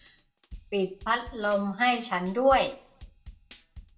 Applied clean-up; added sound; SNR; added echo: none; Drum kit; 20 dB; reverberation time 0.3 s.